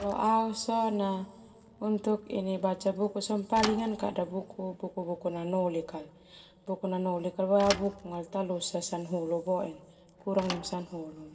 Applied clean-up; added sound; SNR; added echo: none; Thump, thud / Bicycle; 15 dB; reverberation time 1.3 s.